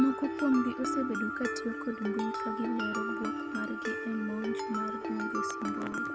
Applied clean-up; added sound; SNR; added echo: none; Mallet percussion; 2 dB; none.